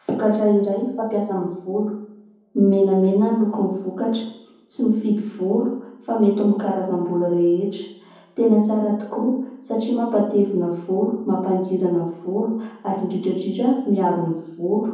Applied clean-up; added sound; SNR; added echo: none; none; none; reverberation time 0.9 s.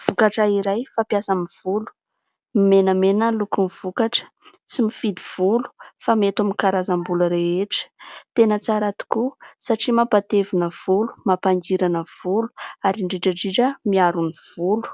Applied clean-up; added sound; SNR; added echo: none; none; none; none.